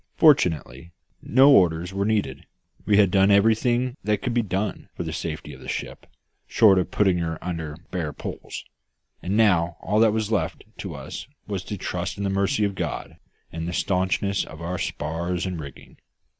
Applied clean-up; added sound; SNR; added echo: none; none; none; none.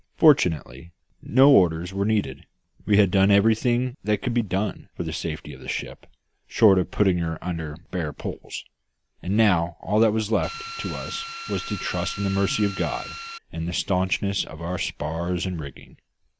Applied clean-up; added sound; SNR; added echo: none; Drill; 11 dB; none.